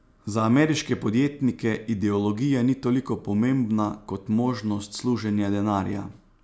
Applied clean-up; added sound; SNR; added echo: none; none; none; none.